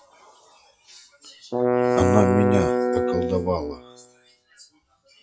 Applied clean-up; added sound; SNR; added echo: classical method log-MMSE.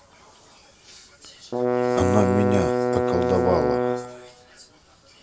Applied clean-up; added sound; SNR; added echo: none; Bowed string instrument; -4 dB; none.